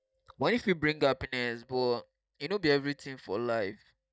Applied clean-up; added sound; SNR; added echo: neural mask model DeepFilterNet 3.